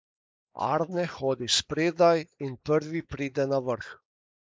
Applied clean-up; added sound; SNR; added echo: neural mask model Resemble Enhance denoiser.